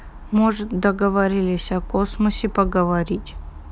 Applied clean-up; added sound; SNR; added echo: none; none; none; none.